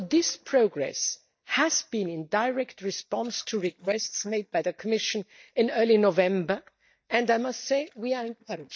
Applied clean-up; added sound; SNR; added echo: neural mask model DeepFilterNet 3.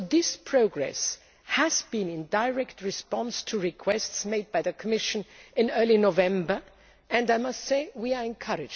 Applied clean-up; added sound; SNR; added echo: none; none; none; none.